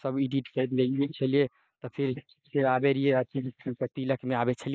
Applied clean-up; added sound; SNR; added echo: neural mask model Resemble Enhance denoiser.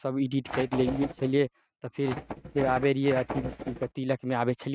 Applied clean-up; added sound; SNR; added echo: neural mask model RNNoise.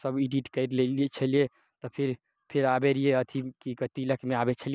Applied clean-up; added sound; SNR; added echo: none; none; none; none.